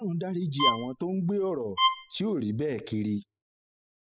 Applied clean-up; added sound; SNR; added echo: classical method spectral subtraction.